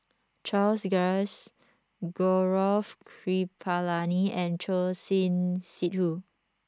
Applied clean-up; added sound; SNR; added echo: none; none; none; none.